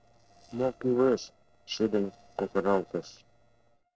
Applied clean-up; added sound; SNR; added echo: neural separator model SepFormer DNS4.